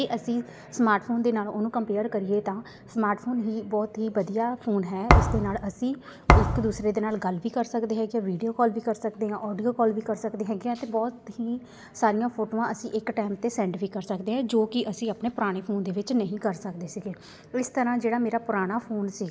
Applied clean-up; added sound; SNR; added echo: none; Thump, thud; -4 dB; none.